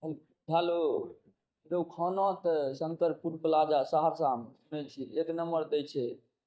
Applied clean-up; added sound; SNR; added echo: neural mask model DeepFilterNet 3.